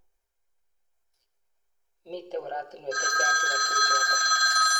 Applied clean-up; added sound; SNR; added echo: none; none; none; reverberation time 0.6 s.